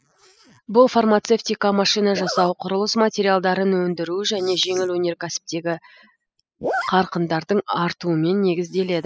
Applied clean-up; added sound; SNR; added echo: classical method spectral subtraction.